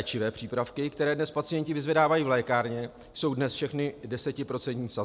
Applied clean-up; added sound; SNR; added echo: none; none; none; none.